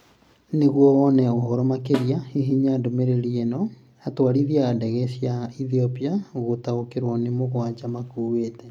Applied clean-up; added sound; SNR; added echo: none; Snare drum; 15 dB; none.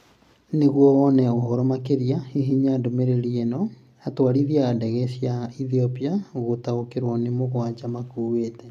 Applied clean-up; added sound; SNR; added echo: none; none; none; none.